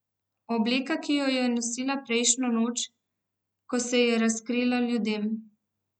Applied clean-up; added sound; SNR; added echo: none; none; none; none.